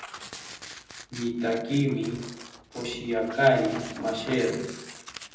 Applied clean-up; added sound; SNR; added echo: none; Tearing; 14 dB; reverberation time 0.6 s.